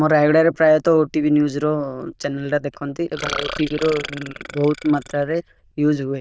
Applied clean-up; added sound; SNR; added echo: neural diffusion model UNIVERSE++.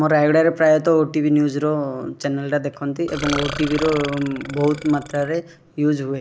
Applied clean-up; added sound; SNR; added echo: none; Burping, eructation; 11 dB; none.